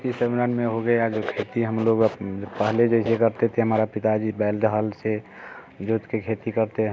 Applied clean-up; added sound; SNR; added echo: none; none; none; none.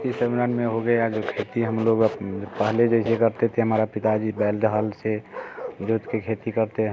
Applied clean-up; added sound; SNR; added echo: none; Bark; 15 dB; none.